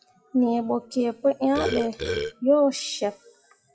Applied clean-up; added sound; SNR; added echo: classical method WPE with log-MMSE.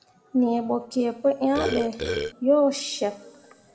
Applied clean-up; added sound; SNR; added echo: none; Burping, eructation; 3 dB; reverberation time 1.9 s.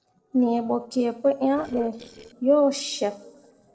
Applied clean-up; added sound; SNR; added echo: neural separator model SepFormer DNS4.